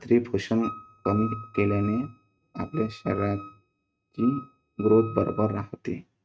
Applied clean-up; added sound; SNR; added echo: neural mask model RNNoise.